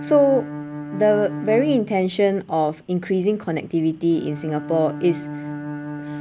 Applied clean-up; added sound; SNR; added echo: none; Bowed string instrument; 11 dB; none.